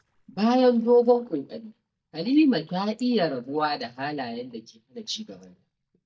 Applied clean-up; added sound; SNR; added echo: neural mask model DeepFilterNet 3.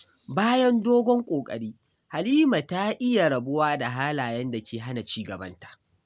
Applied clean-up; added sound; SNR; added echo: none; none; none; none.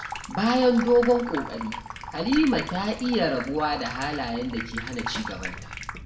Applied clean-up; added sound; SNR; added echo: none; Sink (filling or washing) / Water tap, faucet; 10 dB; reverberation time 0.6 s.